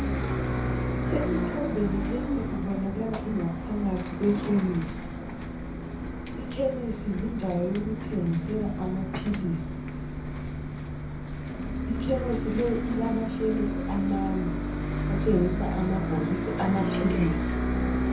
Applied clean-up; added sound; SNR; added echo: none; Bus; -1 dB; reverberation time 0.6 s.